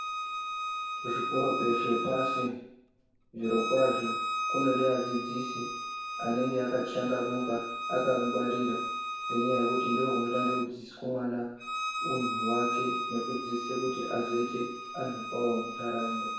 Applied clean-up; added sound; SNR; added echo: none; Bowed string instrument; 3 dB; reverberation time 0.7 s.